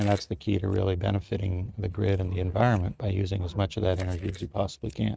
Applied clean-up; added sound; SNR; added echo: neural mask model RNNoise.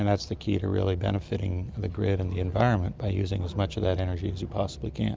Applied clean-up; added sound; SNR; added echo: none; none; none; none.